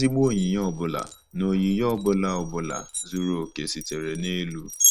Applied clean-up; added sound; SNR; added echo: neural mask model RNNoise.